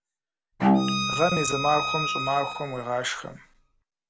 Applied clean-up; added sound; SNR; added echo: none; Bowed string instrument + Bowed string instrument; -2 dB; none.